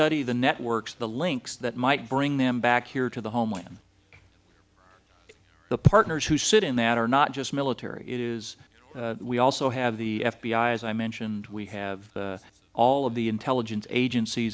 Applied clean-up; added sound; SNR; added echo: none; none; none; none.